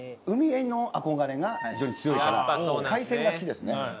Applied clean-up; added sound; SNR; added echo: none; Squeak; 14 dB; none.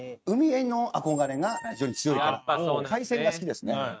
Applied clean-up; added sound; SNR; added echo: neural mask model RNNoise.